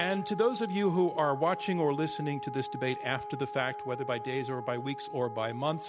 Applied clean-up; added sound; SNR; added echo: none; Wind instrument, woodwind instrument; 9 dB; none.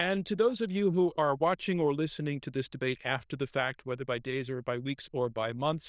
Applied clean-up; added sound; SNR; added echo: neural diffusion model UNIVERSE++.